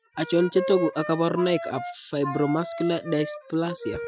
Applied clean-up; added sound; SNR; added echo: classical method Wiener filter.